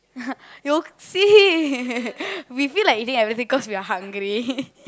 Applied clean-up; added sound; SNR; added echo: none; none; none; none.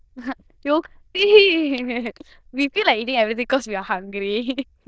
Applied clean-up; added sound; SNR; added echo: neural diffusion model UNIVERSE++.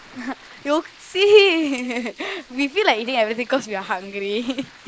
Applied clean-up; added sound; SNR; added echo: neural mask model Resemble Enhance denoiser.